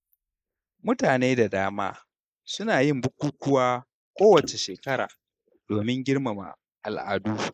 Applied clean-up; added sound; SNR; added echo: neural mask model Resemble Enhance denoiser.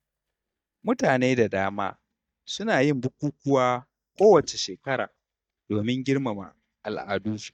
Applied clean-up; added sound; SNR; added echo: neural mask model DeepFilterNet 3.